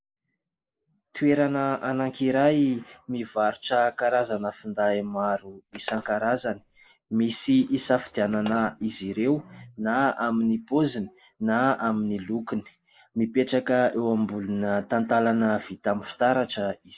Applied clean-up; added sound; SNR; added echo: neural mask model Resemble Enhance denoiser.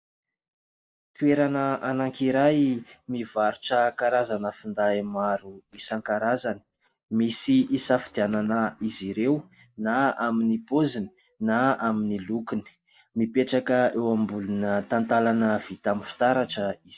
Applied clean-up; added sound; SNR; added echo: neural mask model DeepFilterNet 3.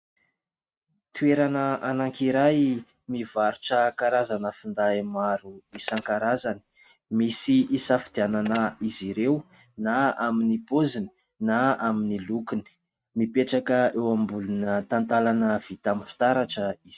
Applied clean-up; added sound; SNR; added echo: neural mask model RNNoise.